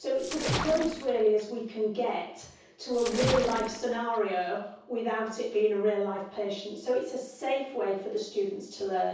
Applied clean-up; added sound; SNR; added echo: none; Splash, splatter; 6 dB; reverberation time 0.6 s.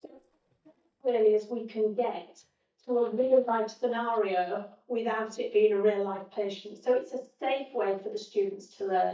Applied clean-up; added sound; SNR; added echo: neural mask model DeepFilterNet 3.